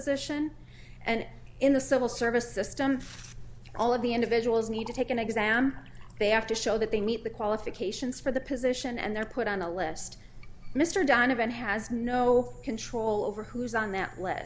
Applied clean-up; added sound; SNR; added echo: none; none; none; none.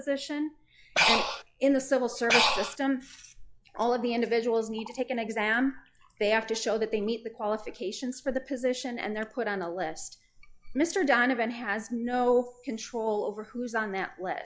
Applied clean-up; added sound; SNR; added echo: classical method log-MMSE.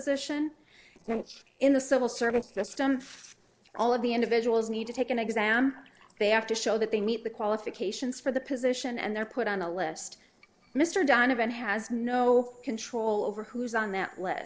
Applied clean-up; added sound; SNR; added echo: neural separator model SepFormer DNS4.